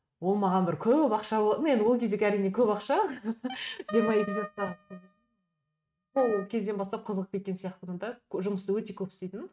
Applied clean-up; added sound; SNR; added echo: neural mask model RNNoise.